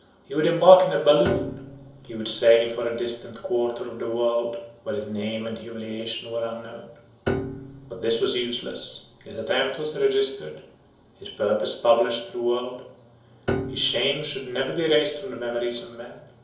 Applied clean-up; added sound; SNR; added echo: none; Piano; 10 dB; reverberation time 2.8 s.